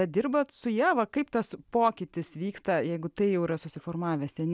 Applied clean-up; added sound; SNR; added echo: none; none; none; none.